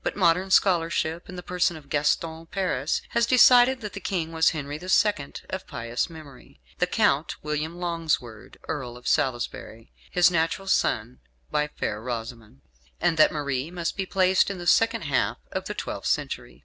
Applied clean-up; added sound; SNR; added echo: none; none; none; none.